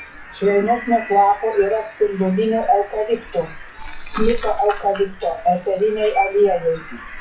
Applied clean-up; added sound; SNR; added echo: classical method WPE with log-MMSE.